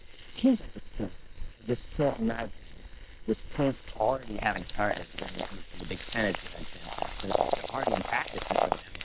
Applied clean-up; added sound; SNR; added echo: neural separator model SepFormer WHAM!.